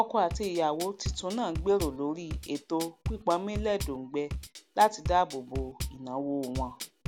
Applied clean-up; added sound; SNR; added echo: none; Bass drum / Drum kit; 8 dB; none.